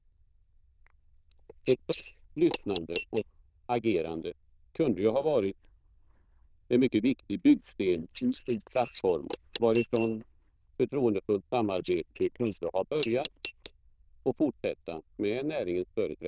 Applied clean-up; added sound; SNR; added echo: neural diffusion model UNIVERSE++.